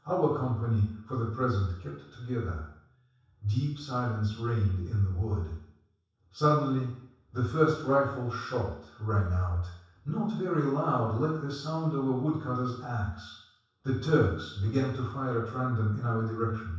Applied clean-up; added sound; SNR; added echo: none; none; none; reverberation time 0.7 s.